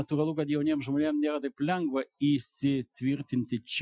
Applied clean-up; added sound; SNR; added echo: classical method Wiener filter.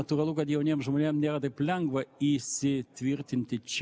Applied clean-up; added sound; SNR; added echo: none; none; none; none.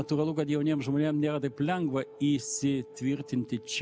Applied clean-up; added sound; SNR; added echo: none; Wind instrument, woodwind instrument; 20 dB; none.